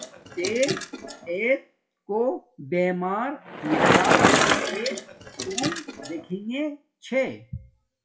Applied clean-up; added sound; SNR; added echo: classical method WPE with log-MMSE.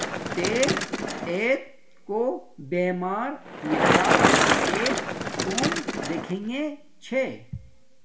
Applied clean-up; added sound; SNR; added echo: none; Bicycle; -3 dB; reverberation time 0.6 s.